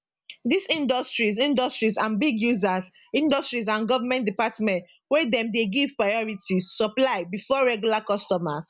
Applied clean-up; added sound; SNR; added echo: none; none; none; none.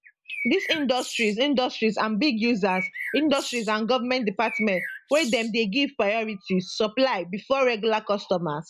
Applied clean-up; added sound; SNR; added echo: none; Bird; 11 dB; none.